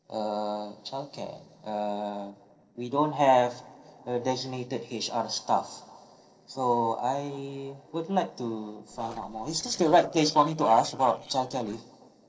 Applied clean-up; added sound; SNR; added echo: neural separator model SepFormer DNS4.